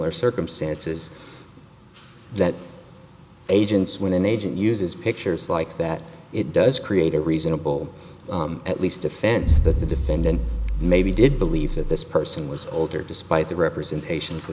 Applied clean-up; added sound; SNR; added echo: none; Explosion; 0 dB; none.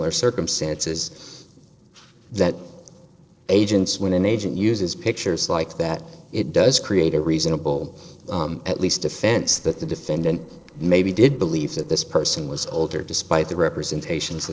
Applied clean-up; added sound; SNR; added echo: neural separator model SepFormer DNS4.